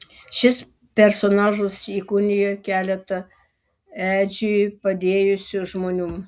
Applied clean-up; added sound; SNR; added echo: none; none; none; none.